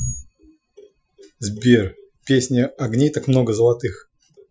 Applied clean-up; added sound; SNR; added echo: classical method Wiener filter.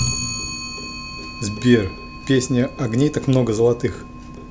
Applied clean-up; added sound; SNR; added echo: none; Clock; 10 dB; none.